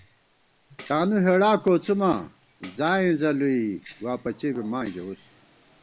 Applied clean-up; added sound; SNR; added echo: none; Tick-tock + Tambourine; 17 dB; none.